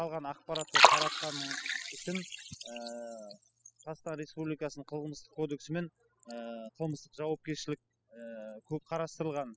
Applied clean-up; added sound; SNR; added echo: classical method spectral subtraction.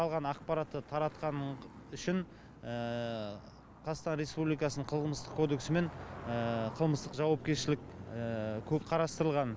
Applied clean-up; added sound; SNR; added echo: none; none; none; none.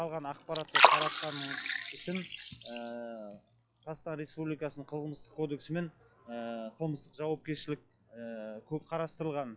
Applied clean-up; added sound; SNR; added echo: classical method log-MMSE.